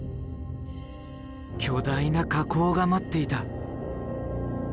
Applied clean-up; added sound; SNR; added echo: none; none; none; none.